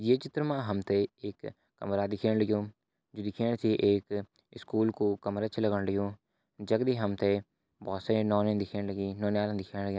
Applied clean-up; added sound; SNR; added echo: none; none; none; none.